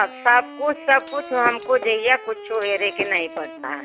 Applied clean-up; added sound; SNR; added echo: none; Shatter + Wind instrument, woodwind instrument; 13 dB; none.